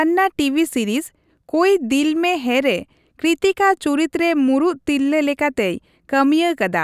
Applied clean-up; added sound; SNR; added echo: none; none; none; none.